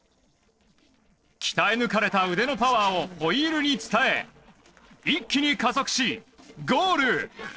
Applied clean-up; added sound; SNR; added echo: neural separator model SepFormer DNS4.